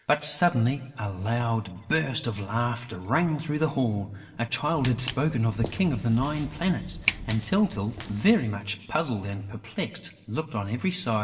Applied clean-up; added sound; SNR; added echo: none; Walk, footsteps; 9 dB; reverberation time 2.2 s.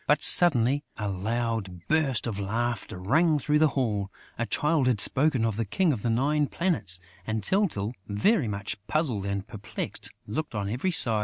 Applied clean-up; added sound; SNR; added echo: none; none; none; none.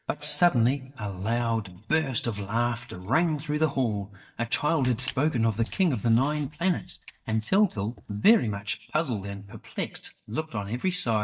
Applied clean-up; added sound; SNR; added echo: neural mask model DeepFilterNet 3.